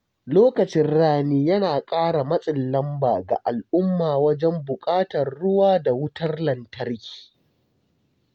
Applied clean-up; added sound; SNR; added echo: none; none; none; none.